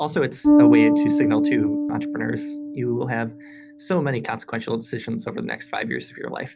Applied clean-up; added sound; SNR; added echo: none; Bass guitar; -4 dB; none.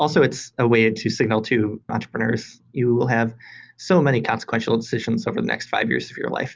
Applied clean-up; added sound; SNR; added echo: none; none; none; none.